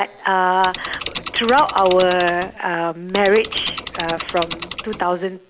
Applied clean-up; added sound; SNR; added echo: none; Mechanisms / Bicycle; 11 dB; none.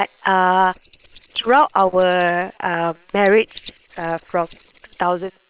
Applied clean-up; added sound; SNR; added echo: neural separator model SepFormer WHAM!.